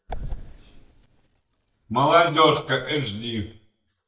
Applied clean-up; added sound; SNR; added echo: neural mask model DeepFilterNet 3.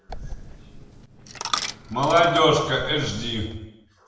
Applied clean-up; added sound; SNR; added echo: none; Coin (dropping); 10 dB; reverberation time 0.8 s.